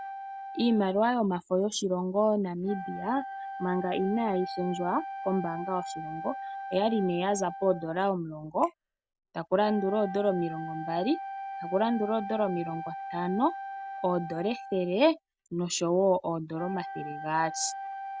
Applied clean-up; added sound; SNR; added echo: none; Wind instrument, woodwind instrument; 10 dB; none.